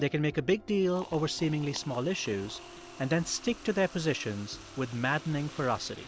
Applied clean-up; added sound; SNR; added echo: none; Liquid; 19 dB; none.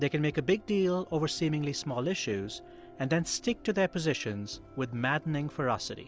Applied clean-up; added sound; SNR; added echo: none; none; none; none.